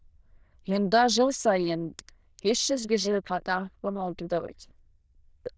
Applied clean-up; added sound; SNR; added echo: neural diffusion model UNIVERSE++.